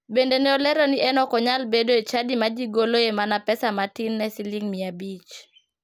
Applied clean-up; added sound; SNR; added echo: none; none; none; none.